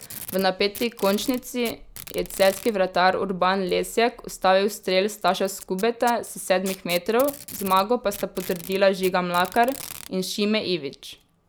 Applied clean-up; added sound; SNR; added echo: none; Packing tape, duct tape; 18 dB; none.